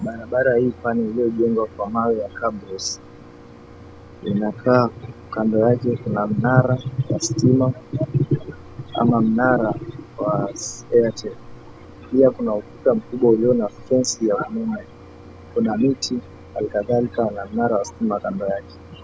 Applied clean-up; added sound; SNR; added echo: none; Mechanisms; 20 dB; none.